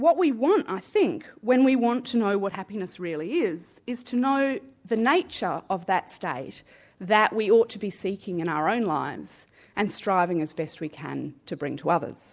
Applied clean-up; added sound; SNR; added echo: none; none; none; none.